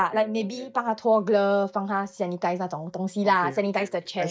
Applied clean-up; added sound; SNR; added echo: neural mask model DeepFilterNet 3.